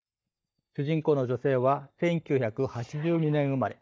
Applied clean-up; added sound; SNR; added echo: neural mask model DeepFilterNet 3.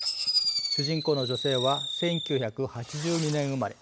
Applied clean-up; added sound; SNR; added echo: none; Fireworks; 3 dB; none.